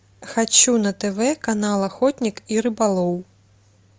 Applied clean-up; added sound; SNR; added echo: none; none; none; none.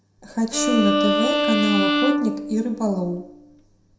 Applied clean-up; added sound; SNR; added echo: none; Bowed string instrument; -1 dB; reverberation time 0.6 s.